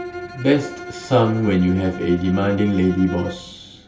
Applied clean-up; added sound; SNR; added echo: none; Bowed string instrument; 14 dB; reverberation time 0.2 s.